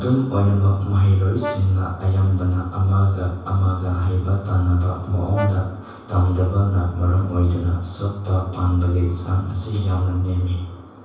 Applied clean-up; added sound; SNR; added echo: none; Brass instrument; 15 dB; reverberation time 0.7 s.